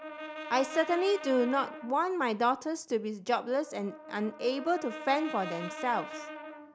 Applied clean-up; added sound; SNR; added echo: none; Brass instrument; 12 dB; none.